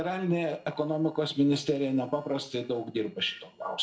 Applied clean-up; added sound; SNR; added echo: neural separator model SepFormer DNS4.